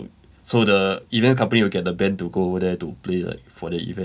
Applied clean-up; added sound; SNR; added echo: none; none; none; none.